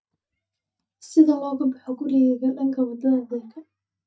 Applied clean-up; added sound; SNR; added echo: neural mask model DeepFilterNet 3.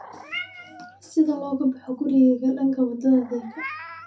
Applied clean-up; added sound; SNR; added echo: none; Meow; 16 dB; reverberation time 0.3 s.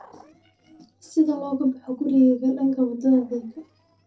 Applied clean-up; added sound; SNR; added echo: neural separator model SepFormer DNS4.